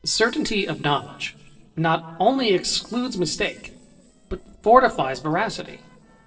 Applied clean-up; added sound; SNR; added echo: neural separator model SepFormer DNS4.